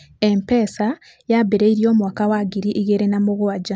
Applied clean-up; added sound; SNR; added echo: none; none; none; none.